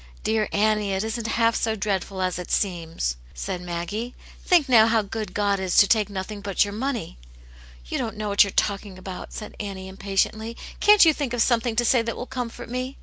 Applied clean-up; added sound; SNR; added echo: none; none; none; none.